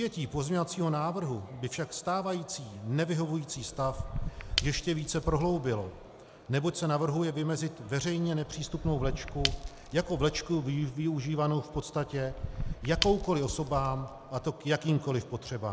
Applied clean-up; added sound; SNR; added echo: none; Shatter / Crushing; 6 dB; none.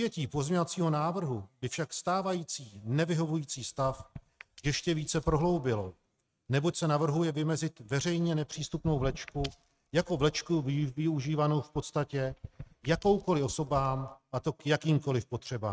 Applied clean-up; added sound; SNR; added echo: neural mask model RNNoise.